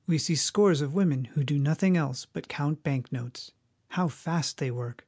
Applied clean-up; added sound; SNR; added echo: none; none; none; none.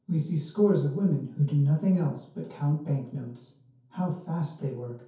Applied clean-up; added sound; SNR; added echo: none; none; none; reverberation time 0.6 s.